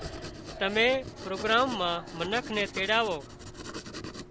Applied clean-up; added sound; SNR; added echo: none; Writing; 10 dB; none.